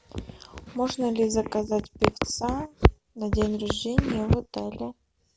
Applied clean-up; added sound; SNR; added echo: none; none; none; none.